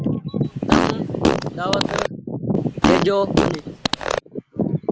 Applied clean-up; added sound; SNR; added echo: none; Fart; -2 dB; none.